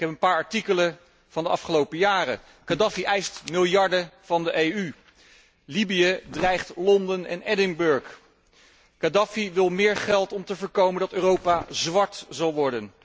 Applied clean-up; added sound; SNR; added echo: none; none; none; none.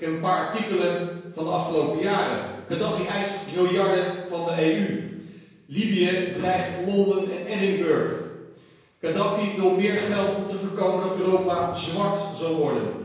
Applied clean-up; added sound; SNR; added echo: none; none; none; reverberation time 1.0 s.